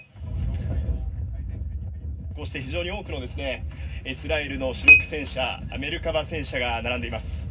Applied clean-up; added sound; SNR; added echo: none; Chink, clink; -1 dB; reverberation time 0.4 s.